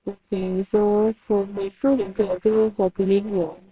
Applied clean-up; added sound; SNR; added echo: neural separator model SepFormer WHAMR!.